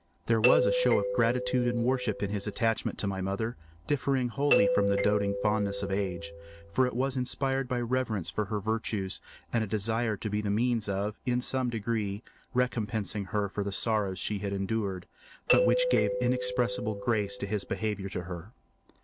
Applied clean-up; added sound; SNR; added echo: none; Doorbell; 1 dB; none.